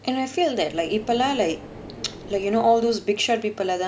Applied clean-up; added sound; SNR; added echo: none; Car; 17 dB; none.